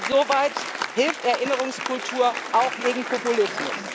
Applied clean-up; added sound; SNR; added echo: none; Applause; 6 dB; none.